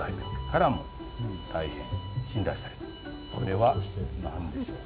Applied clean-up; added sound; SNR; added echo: none; Bowed string instrument; 16 dB; none.